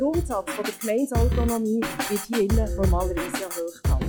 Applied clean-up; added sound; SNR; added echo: classical method log-MMSE.